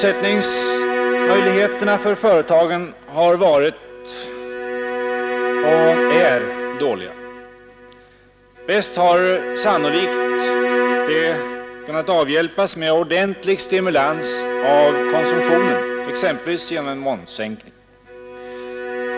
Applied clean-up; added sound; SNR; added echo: none; Bowed string instrument; 3 dB; none.